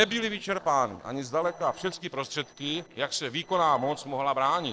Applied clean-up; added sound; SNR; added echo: neural separator model SepFormer DNS4.